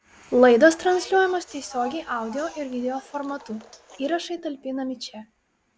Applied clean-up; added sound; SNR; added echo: none; Bus; 19 dB; none.